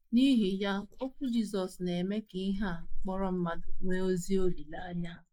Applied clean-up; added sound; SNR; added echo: neural mask model Resemble Enhance denoiser.